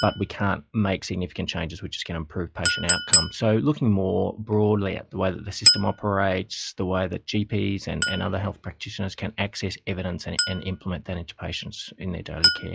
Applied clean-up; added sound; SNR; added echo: classical method log-MMSE.